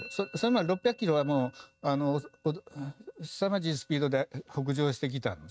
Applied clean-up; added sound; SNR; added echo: neural mask model RNNoise.